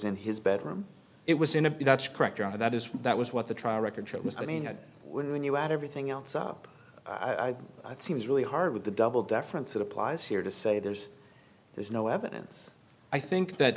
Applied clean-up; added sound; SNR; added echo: none; none; none; none.